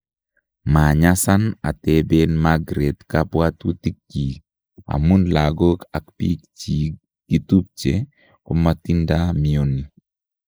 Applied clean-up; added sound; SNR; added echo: neural mask model Resemble Enhance denoiser.